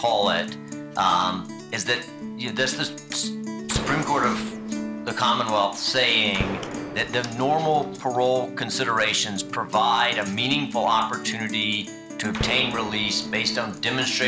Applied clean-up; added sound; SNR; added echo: none; Gunshot, gunfire + Guitar; 8 dB; none.